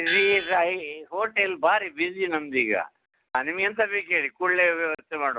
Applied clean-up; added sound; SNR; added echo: none; Gong; 4 dB; none.